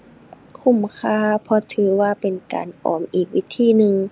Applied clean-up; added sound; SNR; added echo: none; none; none; none.